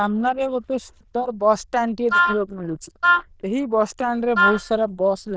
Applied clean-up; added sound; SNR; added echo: neural diffusion model UNIVERSE++.